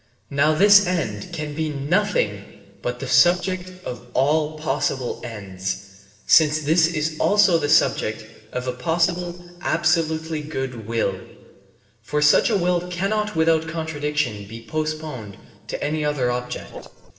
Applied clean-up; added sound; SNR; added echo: neural separator model SepFormer DNS4.